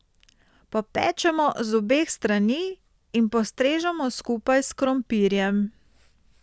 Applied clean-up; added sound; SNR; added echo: none; none; none; none.